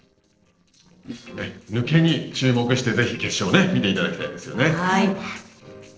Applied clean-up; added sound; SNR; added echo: neural separator model SepFormer DNS4.